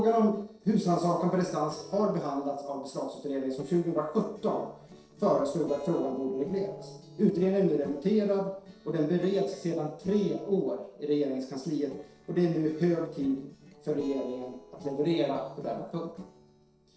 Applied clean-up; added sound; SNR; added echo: neural separator model SepFormer DNS4.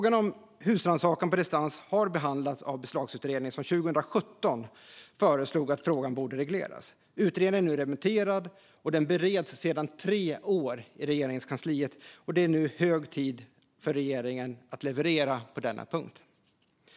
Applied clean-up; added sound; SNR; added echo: none; none; none; none.